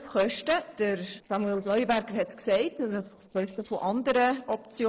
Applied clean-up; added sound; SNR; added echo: neural separator model SepFormer DNS4.